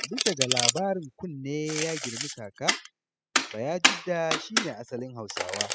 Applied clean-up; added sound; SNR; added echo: classical method spectral subtraction.